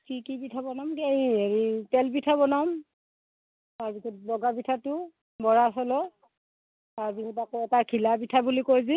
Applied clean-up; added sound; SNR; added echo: none; none; none; none.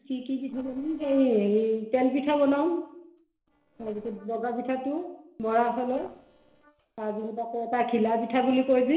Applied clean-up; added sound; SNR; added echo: neural separator model SepFormer DNS4.